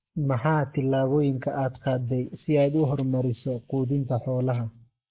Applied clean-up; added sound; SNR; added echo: neural mask model Resemble Enhance denoiser.